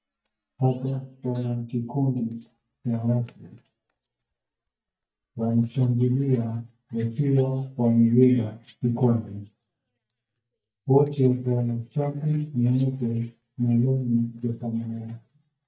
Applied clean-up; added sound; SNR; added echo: neural mask model DeepFilterNet 3.